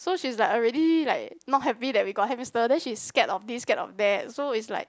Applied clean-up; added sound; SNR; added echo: none; none; none; none.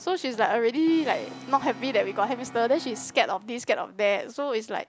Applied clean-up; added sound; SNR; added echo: none; Brass instrument; 18 dB; none.